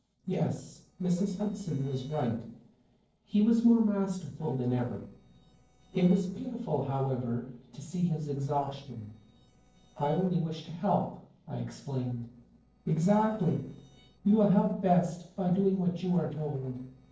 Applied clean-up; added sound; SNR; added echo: neural separator model SepFormer DNS4.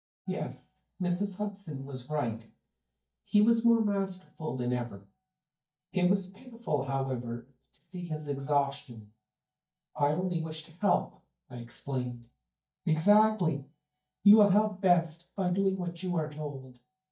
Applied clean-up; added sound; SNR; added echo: neural mask model DeepFilterNet 3.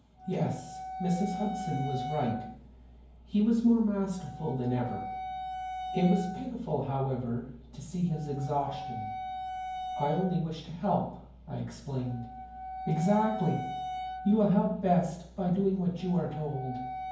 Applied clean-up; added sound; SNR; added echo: none; Wind instrument, woodwind instrument; 10 dB; reverberation time 0.9 s.